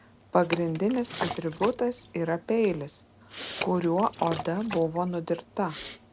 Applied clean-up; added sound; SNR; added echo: none; Liquid + Respiratory sounds; 13 dB; none.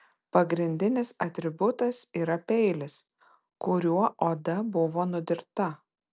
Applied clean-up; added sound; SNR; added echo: none; none; none; none.